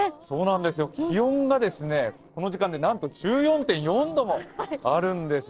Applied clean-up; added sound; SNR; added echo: neural separator model SepFormer DNS4.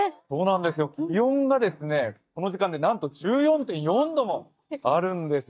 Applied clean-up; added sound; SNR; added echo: neural mask model DeepFilterNet 3.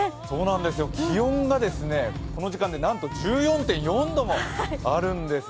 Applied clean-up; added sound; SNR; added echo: none; Engine / Truck / Car; 9 dB; none.